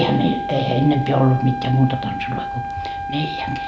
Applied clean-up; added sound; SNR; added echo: none; Wind instrument, woodwind instrument; 7 dB; none.